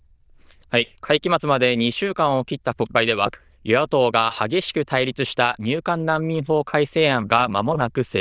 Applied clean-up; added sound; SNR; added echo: neural diffusion model UNIVERSE++.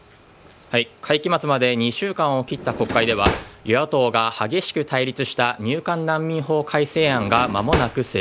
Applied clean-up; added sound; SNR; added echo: none; Drawer open or close; 6 dB; none.